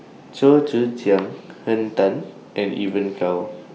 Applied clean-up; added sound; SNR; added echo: none; none; none; none.